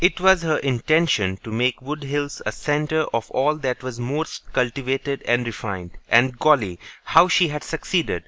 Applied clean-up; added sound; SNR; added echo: none; none; none; none.